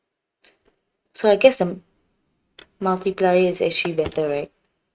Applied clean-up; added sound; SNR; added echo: neural mask model RNNoise.